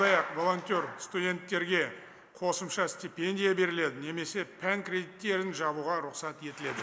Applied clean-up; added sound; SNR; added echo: none; none; none; none.